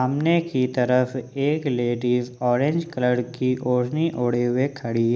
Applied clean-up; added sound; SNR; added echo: none; none; none; none.